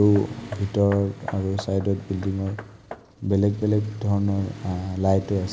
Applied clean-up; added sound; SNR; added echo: none; Hammer + Accelerating, revving, vroom; 16 dB; none.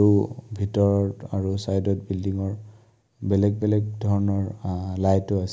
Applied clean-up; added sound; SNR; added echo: none; none; none; none.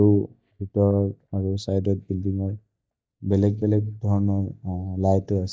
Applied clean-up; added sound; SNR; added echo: neural mask model DeepFilterNet 3.